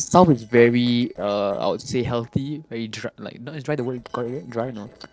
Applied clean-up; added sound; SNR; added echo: neural separator model SepFormer DNS4.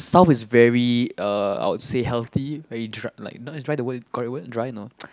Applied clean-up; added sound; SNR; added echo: none; none; none; none.